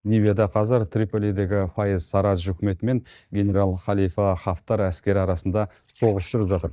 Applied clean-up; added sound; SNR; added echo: neural mask model DeepFilterNet 3.